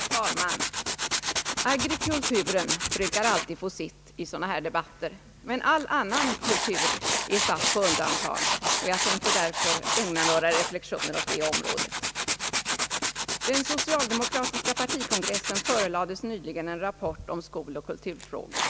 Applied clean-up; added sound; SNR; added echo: none; Tools; 0 dB; none.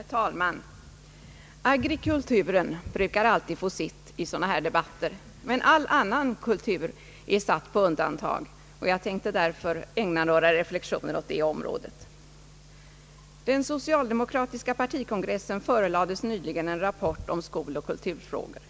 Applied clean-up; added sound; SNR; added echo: none; none; none; none.